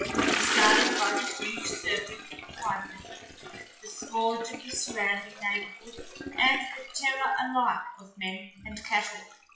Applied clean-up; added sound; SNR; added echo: classical method WPE with log-MMSE.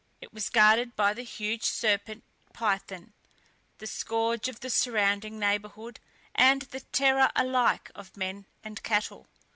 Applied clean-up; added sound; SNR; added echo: none; none; none; none.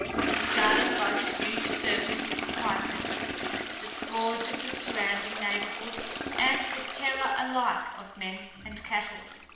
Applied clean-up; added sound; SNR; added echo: none; Toilet flush; 0 dB; reverberation time 1.0 s.